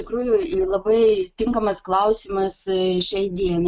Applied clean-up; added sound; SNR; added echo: none; none; none; none.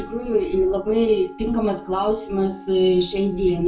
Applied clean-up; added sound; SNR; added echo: none; Wind instrument, woodwind instrument; 20 dB; reverberation time 0.3 s.